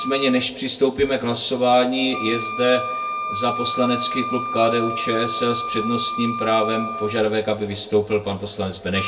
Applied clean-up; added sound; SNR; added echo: none; Wind instrument, woodwind instrument; 8 dB; reverberation time 0.2 s.